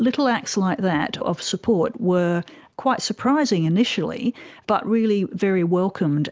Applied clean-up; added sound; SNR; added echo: none; none; none; none.